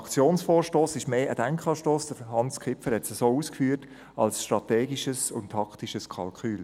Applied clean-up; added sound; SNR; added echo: none; none; none; none.